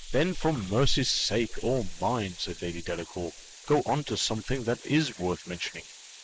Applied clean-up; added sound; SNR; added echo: neural mask model Resemble Enhance denoiser.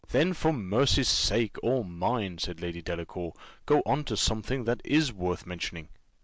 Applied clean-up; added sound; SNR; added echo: none; none; none; none.